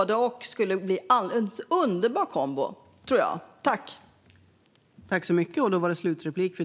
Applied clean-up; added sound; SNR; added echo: none; none; none; none.